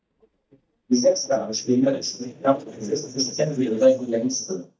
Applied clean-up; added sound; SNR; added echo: neural mask model DeepFilterNet 3.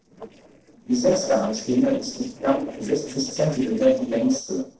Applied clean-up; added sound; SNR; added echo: neural separator model SepFormer DNS4.